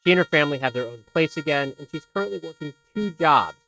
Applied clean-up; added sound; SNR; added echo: neural mask model RNNoise.